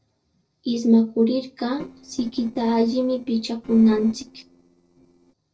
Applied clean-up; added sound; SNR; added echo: neural separator model SepFormer DNS4.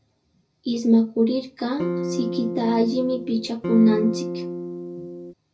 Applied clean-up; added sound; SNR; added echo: none; Electric guitar / Strum; 6 dB; reverberation time 0.4 s.